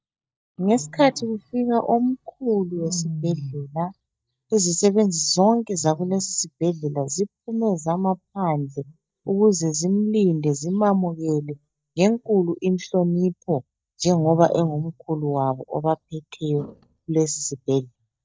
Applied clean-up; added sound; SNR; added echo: neural mask model DeepFilterNet 3.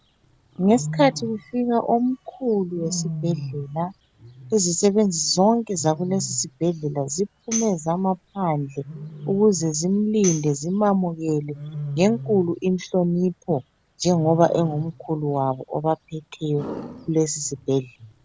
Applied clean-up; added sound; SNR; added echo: none; Tambourine + Wild animals; 13 dB; none.